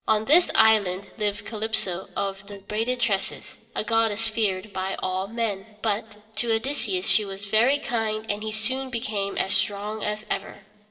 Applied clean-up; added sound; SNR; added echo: neural separator model SepFormer DNS4.